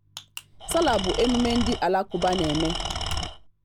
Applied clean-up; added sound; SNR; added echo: none; Engine / Tools; 4 dB; none.